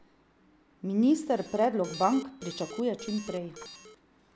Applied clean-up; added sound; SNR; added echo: none; Alarm; 15 dB; none.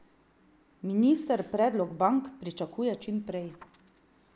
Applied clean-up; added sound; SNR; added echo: none; none; none; none.